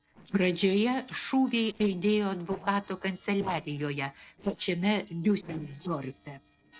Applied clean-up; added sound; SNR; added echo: neural separator model SepFormer DNS4.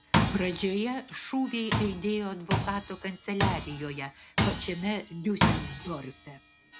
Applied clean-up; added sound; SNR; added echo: none; Tools; -1 dB; none.